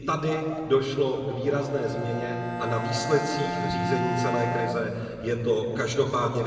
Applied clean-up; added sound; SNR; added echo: none; Bowed string instrument; 7 dB; reverberation time 2.4 s.